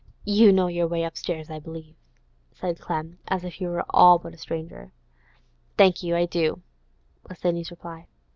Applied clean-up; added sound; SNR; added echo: none; none; none; none.